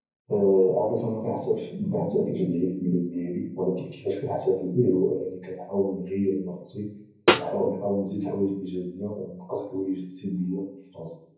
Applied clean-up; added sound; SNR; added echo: none; Snare drum; 0 dB; reverberation time 0.9 s.